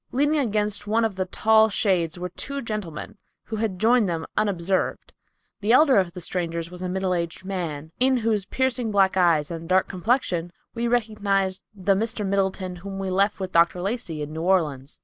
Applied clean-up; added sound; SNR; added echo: none; none; none; none.